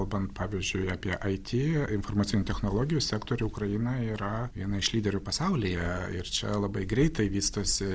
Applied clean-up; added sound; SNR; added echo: none; none; none; none.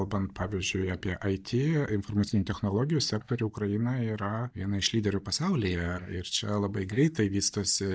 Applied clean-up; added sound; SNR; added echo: neural mask model DeepFilterNet 3.